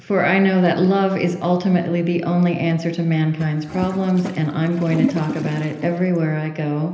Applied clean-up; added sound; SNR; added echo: none; Toilet flush; 9 dB; reverberation time 0.8 s.